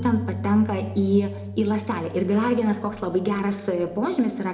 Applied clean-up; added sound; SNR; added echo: none; Keyboard (musical); 13 dB; reverberation time 0.6 s.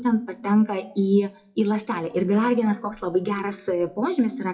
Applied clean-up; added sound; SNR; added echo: classical method WPE with log-MMSE.